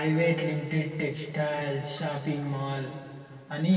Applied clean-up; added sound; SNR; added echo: none; none; none; reverberation time 2.6 s.